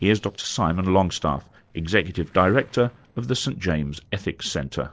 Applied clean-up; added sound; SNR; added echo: neural separator model SepFormer DNS4.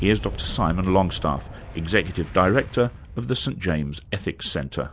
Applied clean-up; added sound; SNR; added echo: none; Boom; 12 dB; none.